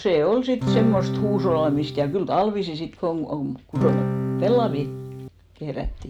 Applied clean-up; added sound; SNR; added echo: none; Acoustic guitar / Strum; 1 dB; none.